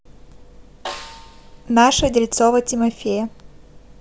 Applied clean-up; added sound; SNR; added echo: none; Snare drum; 19 dB; none.